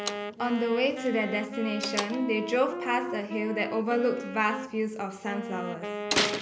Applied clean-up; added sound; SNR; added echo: none; Wind instrument, woodwind instrument + Slam; 5 dB; none.